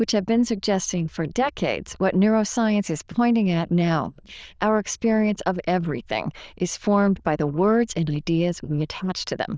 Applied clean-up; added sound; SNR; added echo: neural diffusion model UNIVERSE++.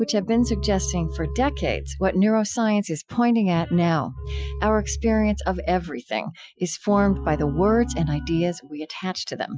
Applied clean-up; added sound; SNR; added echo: classical method Wiener filter.